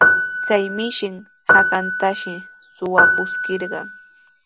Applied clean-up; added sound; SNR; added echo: none; Piano; -4 dB; none.